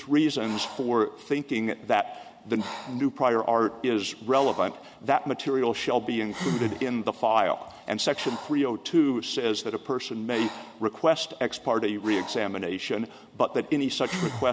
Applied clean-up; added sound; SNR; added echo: none; Breathing; 15 dB; none.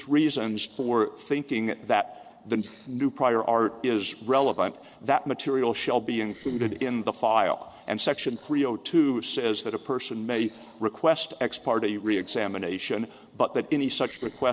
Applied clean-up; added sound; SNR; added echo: neural separator model SepFormer DNS4.